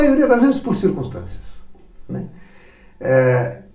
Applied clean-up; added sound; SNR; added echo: none; none; none; reverberation time 0.4 s.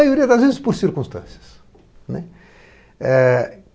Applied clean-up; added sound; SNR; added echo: none; none; none; none.